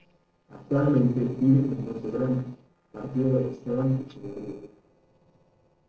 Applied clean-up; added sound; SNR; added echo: neural separator model SepFormer DNS4.